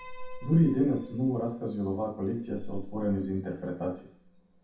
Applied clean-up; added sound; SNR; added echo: none; Piano; 12 dB; reverberation time 0.6 s.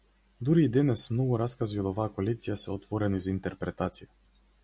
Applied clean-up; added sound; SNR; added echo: none; none; none; none.